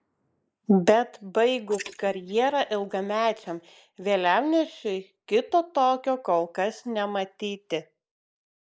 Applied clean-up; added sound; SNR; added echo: neural mask model Resemble Enhance denoiser.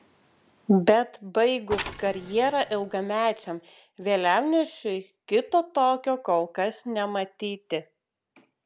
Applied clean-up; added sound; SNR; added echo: none; Mechanisms; 13 dB; none.